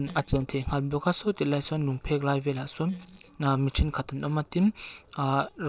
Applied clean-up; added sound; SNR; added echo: neural separator model SepFormer DNS4.